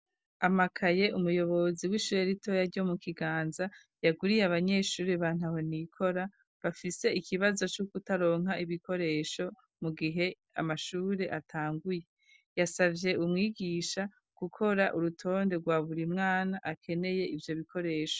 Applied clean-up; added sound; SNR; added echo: none; none; none; none.